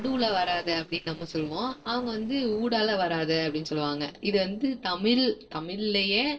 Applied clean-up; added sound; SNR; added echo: neural separator model SepFormer DNS4.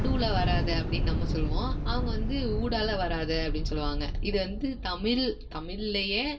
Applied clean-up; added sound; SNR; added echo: none; Thunder / Explosion; -1 dB; reverberation time 0.2 s.